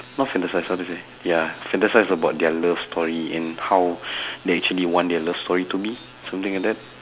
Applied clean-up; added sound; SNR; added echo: none; none; none; none.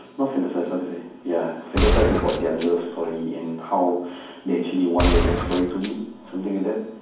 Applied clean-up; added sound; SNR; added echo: none; Gunshot, gunfire; 0 dB; reverberation time 1.2 s.